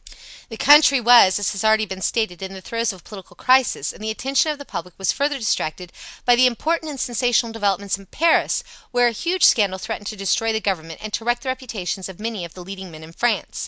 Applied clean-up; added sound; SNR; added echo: none; none; none; none.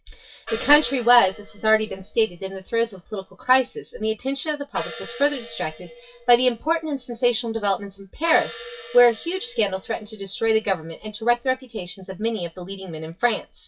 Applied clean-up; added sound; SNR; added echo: classical method WPE with log-MMSE.